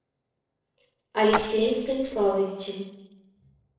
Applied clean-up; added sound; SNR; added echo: neural separator model SepFormer DNS4.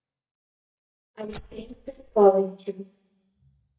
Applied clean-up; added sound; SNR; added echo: neural mask model DeepFilterNet 3.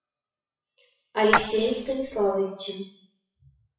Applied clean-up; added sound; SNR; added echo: classical method WPE with log-MMSE.